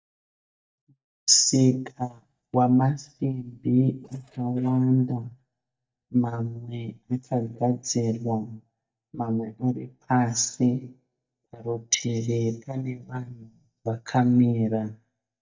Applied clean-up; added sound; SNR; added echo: neural mask model DeepFilterNet 3.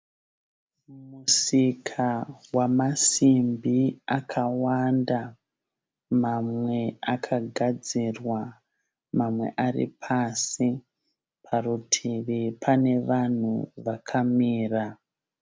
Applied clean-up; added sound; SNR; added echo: none; none; none; none.